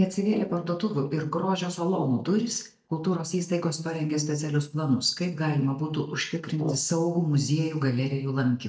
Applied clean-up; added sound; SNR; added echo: neural mask model DeepFilterNet 3.